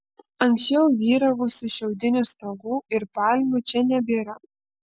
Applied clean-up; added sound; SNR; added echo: none; none; none; none.